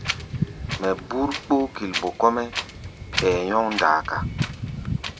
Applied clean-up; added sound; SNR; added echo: none; Wind; 5 dB; none.